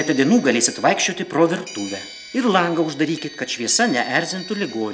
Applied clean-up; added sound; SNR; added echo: none; none; none; none.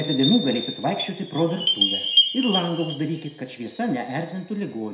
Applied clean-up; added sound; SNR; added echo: none; Chime; -4 dB; reverberation time 0.4 s.